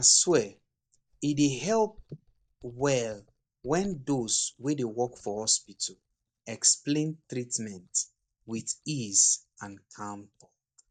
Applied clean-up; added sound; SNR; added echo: neural mask model DeepFilterNet 3.